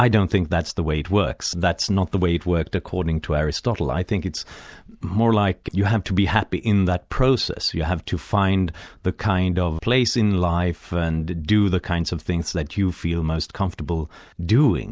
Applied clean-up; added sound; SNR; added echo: none; none; none; none.